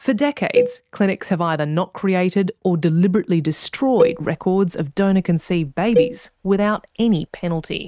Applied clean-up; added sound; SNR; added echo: neural mask model RNNoise.